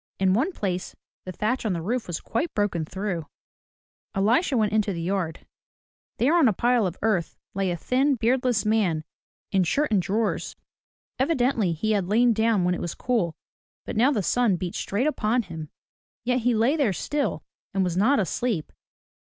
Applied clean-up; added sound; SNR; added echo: none; none; none; none.